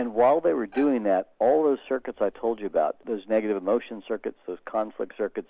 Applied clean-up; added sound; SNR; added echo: none; Bowed string instrument; 20 dB; none.